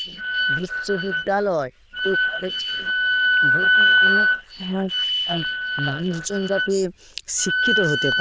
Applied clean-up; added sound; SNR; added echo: neural diffusion model UNIVERSE++.